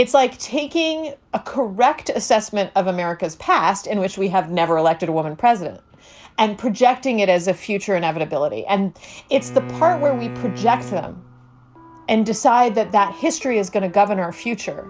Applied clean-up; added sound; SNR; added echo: none; Bowed string instrument; 13 dB; none.